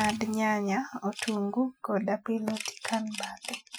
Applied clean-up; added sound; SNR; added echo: classical method Wiener filter.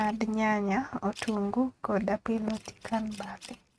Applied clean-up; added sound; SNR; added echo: neural mask model RNNoise.